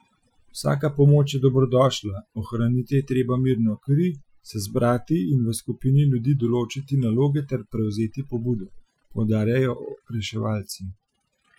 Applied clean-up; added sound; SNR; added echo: classical method Wiener filter.